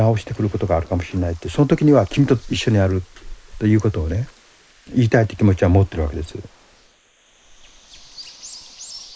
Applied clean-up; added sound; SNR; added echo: neural mask model Resemble Enhance denoiser.